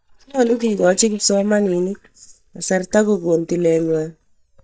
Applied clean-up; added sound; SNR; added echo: neural mask model DeepFilterNet 3.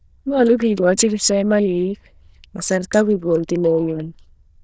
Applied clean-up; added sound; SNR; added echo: neural diffusion model UNIVERSE++.